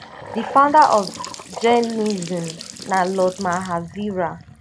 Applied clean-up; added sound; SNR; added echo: none; Trickle, dribble / Bathtub (filling or washing) / Sink (filling or washing) / Gurgling; 14 dB; none.